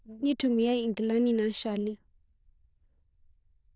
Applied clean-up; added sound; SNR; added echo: neural diffusion model UNIVERSE++.